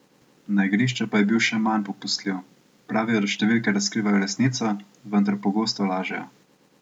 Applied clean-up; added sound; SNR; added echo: none; none; none; none.